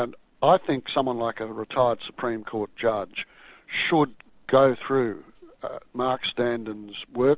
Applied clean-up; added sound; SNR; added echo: none; none; none; none.